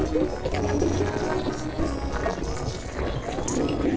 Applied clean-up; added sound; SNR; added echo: neural separator model SepFormer DNS4.